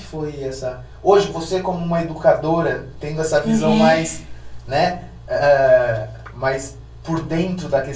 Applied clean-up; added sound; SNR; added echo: none; Cat; 20 dB; reverberation time 0.2 s.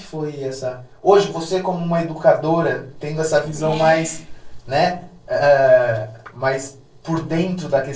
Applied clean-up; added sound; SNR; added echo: neural separator model SepFormer DNS4.